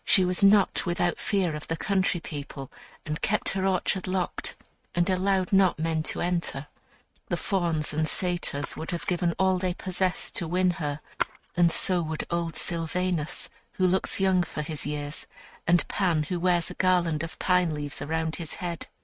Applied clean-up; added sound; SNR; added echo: neural mask model RNNoise.